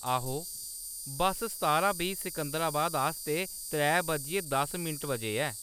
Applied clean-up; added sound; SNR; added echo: none; Insect; 9 dB; none.